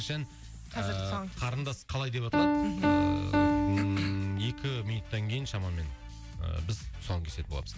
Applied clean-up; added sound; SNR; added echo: none; Piano; 0 dB; none.